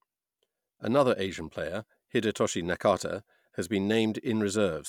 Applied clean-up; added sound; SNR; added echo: none; none; none; none.